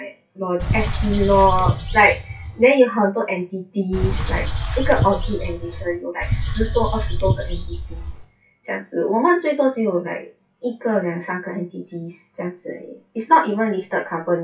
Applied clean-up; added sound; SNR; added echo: classical method WPE with log-MMSE.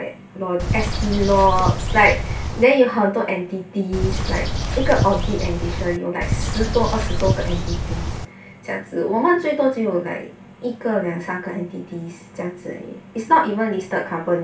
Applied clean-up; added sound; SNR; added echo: none; Bird; 1 dB; reverberation time 0.3 s.